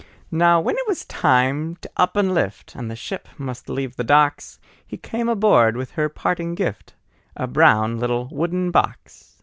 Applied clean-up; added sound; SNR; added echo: none; none; none; none.